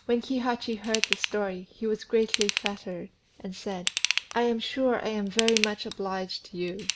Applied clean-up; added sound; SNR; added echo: none; Ratchet, pawl / Tools; 5 dB; none.